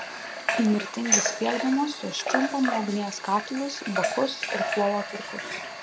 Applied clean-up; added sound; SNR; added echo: none; Tambourine + Water tap, faucet / Water; 2 dB; none.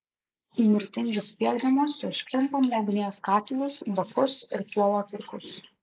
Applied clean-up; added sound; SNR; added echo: neural mask model Resemble Enhance denoiser.